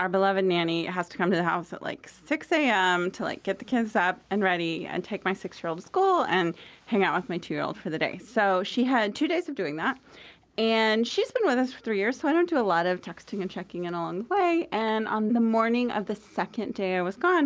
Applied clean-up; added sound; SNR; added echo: none; none; none; none.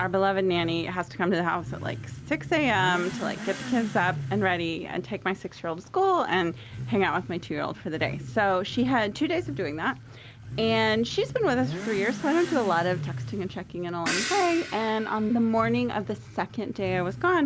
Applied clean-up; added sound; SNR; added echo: none; Crash cymbal + Motorcycle / Accelerating, revving, vroom; 10 dB; none.